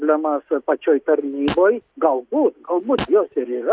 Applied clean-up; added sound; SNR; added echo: none; Fart; 15 dB; none.